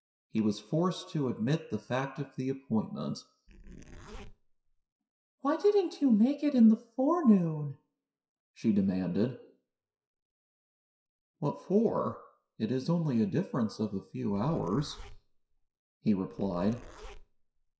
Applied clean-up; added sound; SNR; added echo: classical method WPE with log-MMSE.